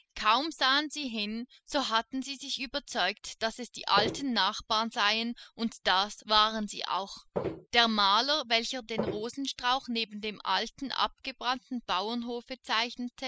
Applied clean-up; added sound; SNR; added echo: classical method spectral subtraction.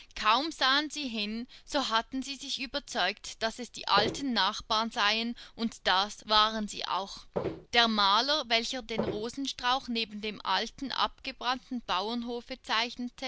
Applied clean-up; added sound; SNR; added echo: none; Walk, footsteps; 3 dB; none.